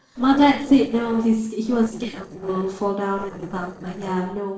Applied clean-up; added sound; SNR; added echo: neural separator model SepFormer DNS4.